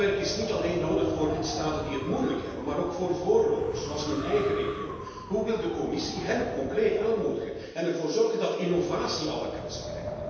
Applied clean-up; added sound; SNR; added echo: none; Wind; 10 dB; reverberation time 1.2 s.